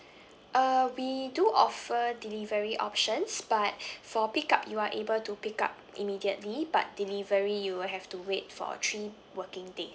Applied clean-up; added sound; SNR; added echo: none; none; none; none.